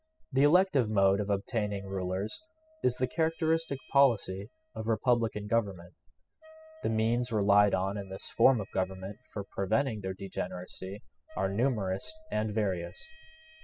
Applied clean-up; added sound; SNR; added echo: classical method spectral subtraction.